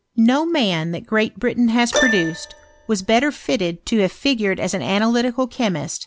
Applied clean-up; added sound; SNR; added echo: none; Keyboard (musical); 9 dB; none.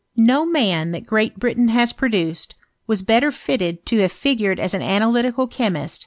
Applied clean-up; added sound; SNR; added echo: none; none; none; none.